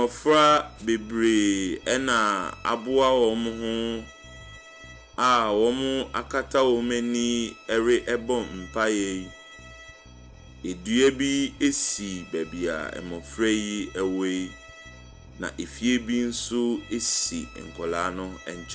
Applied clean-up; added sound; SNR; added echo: none; Bass guitar + Bowed string instrument; 19 dB; none.